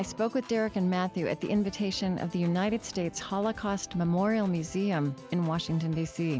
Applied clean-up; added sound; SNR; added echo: none; Organ + Drum; 18 dB; none.